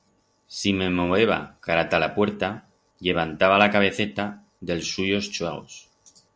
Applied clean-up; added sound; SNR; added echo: none; none; none; none.